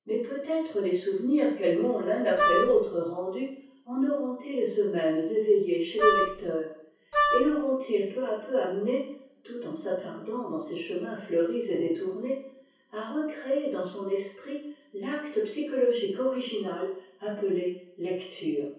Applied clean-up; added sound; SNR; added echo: none; Wind instrument, woodwind instrument; -2 dB; reverberation time 0.6 s.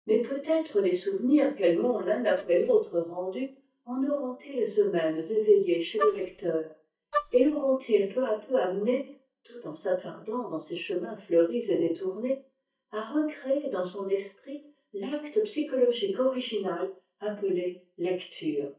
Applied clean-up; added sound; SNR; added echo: neural mask model DeepFilterNet 3.